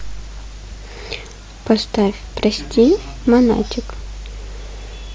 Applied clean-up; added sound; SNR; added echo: none; none; none; none.